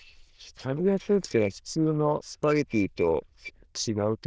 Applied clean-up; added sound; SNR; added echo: neural diffusion model UNIVERSE++.